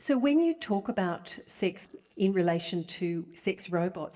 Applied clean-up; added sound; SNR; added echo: neural separator model SepFormer DNS4.